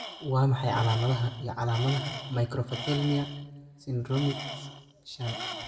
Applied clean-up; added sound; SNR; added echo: none; Tools; 11 dB; reverberation time 1.2 s.